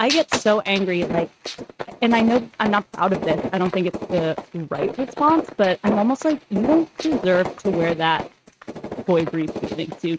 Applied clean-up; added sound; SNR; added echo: neural mask model RNNoise.